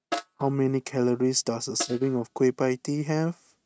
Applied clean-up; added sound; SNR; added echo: neural mask model RNNoise.